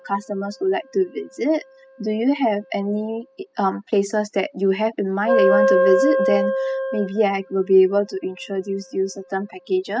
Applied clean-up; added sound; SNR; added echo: classical method spectral subtraction.